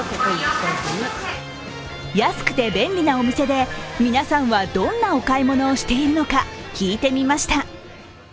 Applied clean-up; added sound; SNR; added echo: none; none; none; none.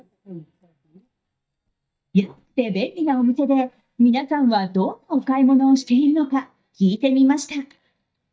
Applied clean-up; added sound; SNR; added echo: neural mask model DeepFilterNet 3.